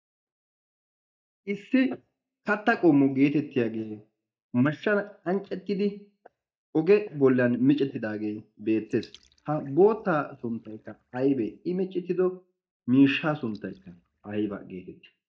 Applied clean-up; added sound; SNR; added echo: neural mask model DeepFilterNet 3.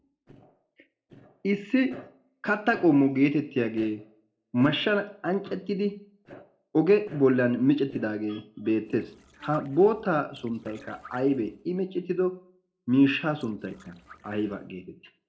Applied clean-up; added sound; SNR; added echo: neural separator model SepFormer DNS4.